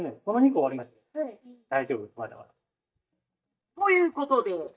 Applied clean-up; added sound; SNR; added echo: neural mask model DeepFilterNet 3.